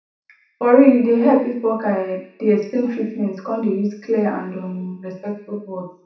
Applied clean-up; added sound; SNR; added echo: none; none; none; reverberation time 0.7 s.